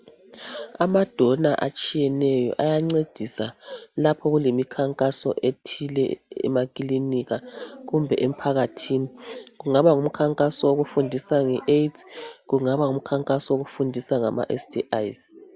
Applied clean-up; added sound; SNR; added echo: none; none; none; none.